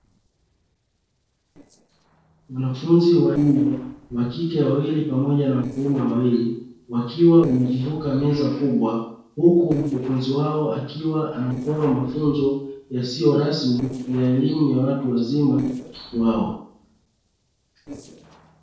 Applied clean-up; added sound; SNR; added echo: neural separator model SepFormer DNS4.